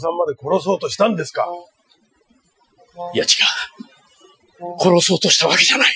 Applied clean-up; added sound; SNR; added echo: classical method Wiener filter.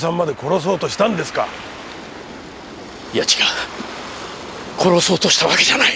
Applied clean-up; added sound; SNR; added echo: none; none; none; none.